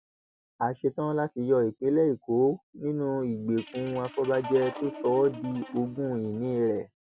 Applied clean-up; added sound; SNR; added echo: none; Guitar; 14 dB; none.